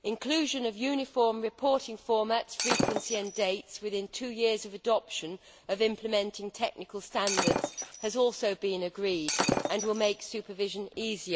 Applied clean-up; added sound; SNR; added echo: none; Shatter; 3 dB; none.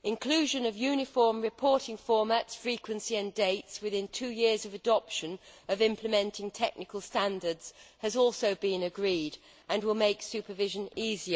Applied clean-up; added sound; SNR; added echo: none; none; none; none.